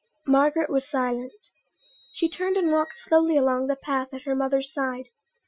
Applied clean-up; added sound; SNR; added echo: classical method Wiener filter.